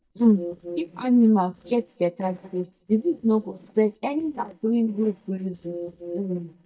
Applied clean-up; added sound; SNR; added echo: neural mask model DeepFilterNet 3.